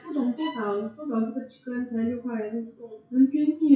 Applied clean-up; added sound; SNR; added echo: classical method WPE with log-MMSE.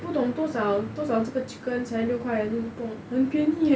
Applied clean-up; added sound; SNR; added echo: none; none; none; none.